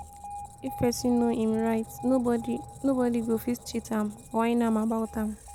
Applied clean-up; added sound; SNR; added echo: none; Squeak + Alarm; 15 dB; none.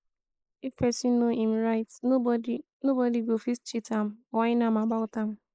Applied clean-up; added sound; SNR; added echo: neural mask model Resemble Enhance denoiser.